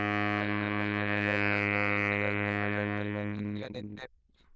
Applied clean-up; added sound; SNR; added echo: neural diffusion model UNIVERSE++.